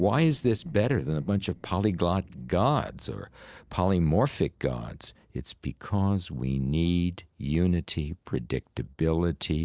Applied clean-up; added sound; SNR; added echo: neural separator model SepFormer DNS4.